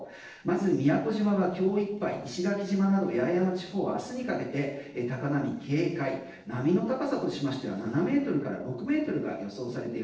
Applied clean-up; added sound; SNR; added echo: neural separator model SepFormer DNS4.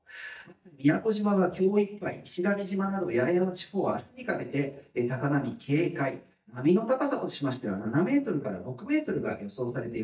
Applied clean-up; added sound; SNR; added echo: neural mask model DeepFilterNet 3.